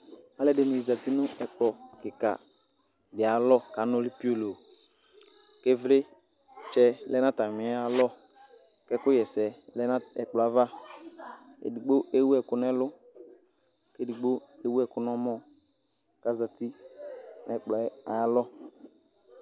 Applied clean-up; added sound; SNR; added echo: none; none; none; none.